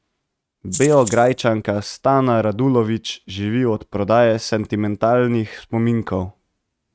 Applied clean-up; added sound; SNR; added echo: neural mask model RNNoise.